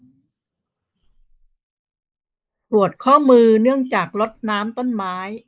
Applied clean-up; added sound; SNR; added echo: neural mask model Resemble Enhance denoiser.